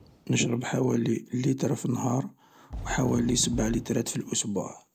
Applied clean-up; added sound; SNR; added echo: none; Fireworks; 15 dB; none.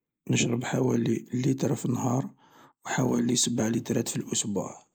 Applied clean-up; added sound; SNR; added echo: neural mask model Resemble Enhance denoiser.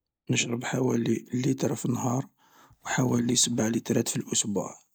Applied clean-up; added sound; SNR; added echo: neural mask model DeepFilterNet 3.